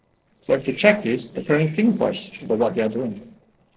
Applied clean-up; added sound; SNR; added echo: neural separator model SepFormer DNS4.